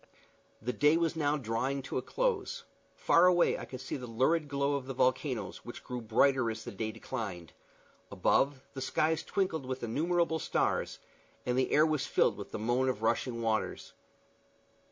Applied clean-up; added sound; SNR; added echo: none; none; none; none.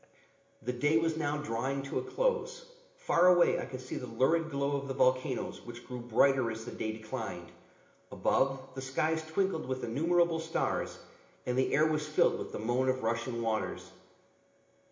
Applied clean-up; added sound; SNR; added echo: none; none; none; reverberation time 1.0 s.